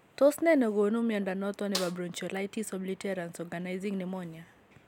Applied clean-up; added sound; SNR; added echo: none; Snare drum; 12 dB; none.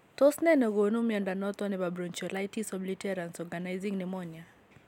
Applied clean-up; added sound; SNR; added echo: none; none; none; none.